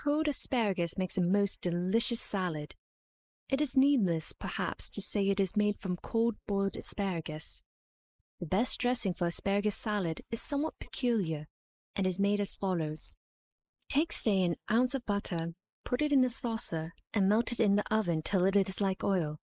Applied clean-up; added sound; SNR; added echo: neural mask model Resemble Enhance denoiser.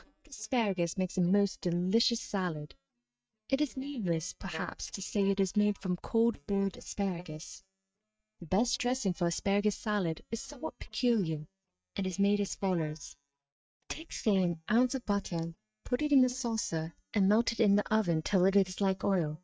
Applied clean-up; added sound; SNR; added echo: neural mask model DeepFilterNet 3.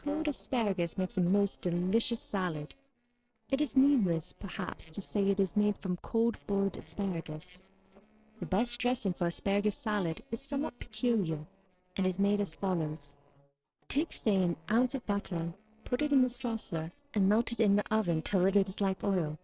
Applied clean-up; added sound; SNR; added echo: neural separator model SepFormer DNS4.